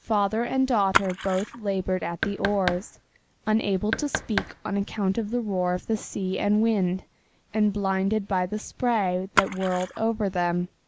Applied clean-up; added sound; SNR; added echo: none; Knock + Splash, splatter; 6 dB; none.